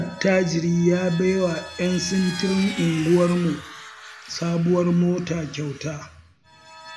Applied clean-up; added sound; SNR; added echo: none; Vehicle; 16 dB; none.